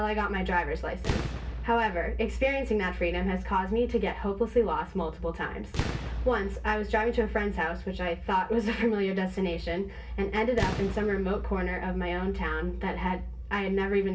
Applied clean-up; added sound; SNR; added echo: none; Fireworks; 9 dB; reverberation time 0.2 s.